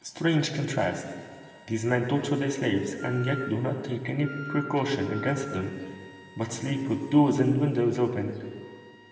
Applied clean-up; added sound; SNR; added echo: none; Wind instrument, woodwind instrument; 19 dB; reverberation time 2.9 s.